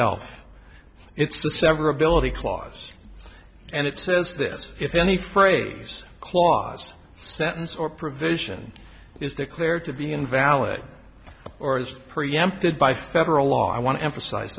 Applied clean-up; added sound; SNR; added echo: none; none; none; none.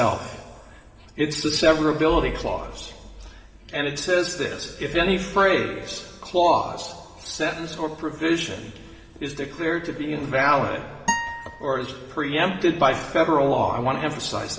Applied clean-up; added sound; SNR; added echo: none; Acoustic guitar; 7 dB; reverberation time 2.1 s.